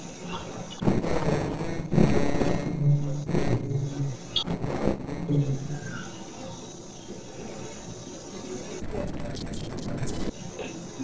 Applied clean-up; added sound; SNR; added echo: neural separator model SepFormer DNS4.